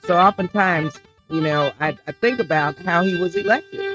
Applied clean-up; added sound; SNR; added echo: neural mask model RNNoise.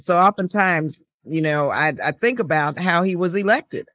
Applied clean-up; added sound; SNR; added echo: neural mask model Resemble Enhance denoiser.